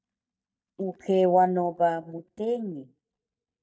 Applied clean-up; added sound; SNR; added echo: neural mask model DeepFilterNet 3.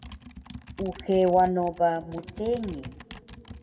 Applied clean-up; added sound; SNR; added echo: none; Computer keyboard; 16 dB; reverberation time 1.4 s.